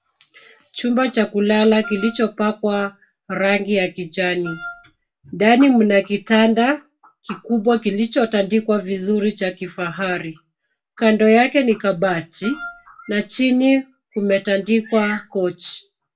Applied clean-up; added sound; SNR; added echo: none; Wind instrument, woodwind instrument; 15 dB; reverberation time 0.2 s.